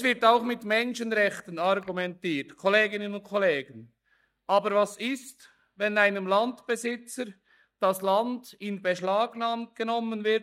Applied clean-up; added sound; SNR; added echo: neural mask model DeepFilterNet 3.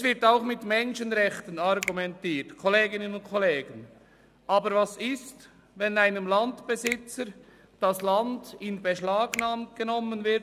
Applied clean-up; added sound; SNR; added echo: none; Finger snapping; 13 dB; none.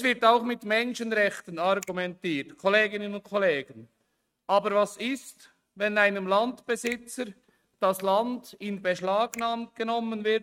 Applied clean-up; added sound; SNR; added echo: neural mask model RNNoise.